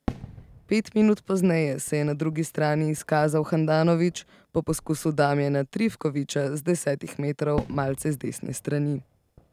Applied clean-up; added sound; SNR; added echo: none; Fireworks; 18 dB; none.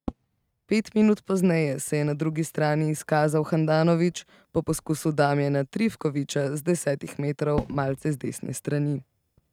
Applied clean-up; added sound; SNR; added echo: neural mask model RNNoise.